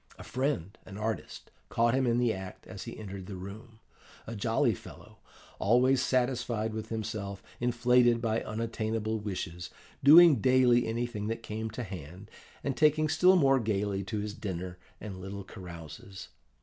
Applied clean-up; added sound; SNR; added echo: none; none; none; none.